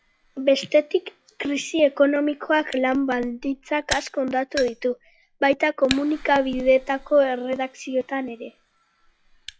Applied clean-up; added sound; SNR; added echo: classical method log-MMSE.